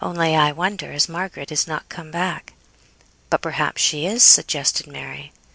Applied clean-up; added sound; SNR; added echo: none; none; none; none.